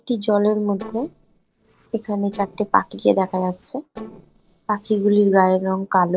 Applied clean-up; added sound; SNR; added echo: neural separator model SepFormer DNS4.